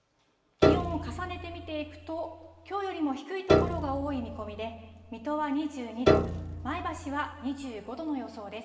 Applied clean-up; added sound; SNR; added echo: none; Piano; -4 dB; reverberation time 2.0 s.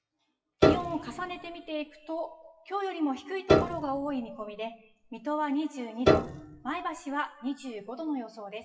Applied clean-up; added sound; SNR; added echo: classical method WPE with log-MMSE.